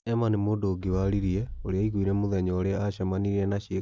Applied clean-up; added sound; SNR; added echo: none; Boom; 14 dB; none.